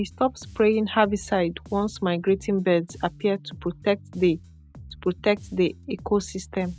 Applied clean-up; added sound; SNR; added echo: none; Bass guitar; 20 dB; none.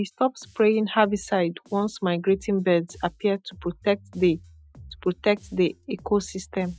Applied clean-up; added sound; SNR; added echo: classical method Wiener filter.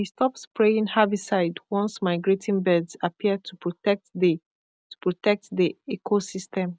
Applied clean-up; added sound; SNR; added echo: none; none; none; none.